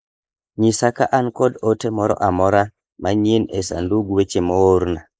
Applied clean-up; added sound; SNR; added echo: neural mask model Resemble Enhance denoiser.